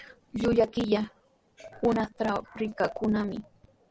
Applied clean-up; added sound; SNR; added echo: none; none; none; none.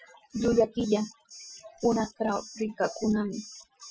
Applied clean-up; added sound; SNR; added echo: classical method Wiener filter.